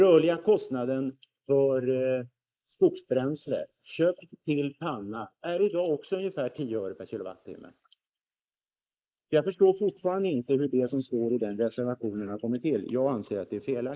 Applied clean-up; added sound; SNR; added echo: neural mask model Resemble Enhance denoiser.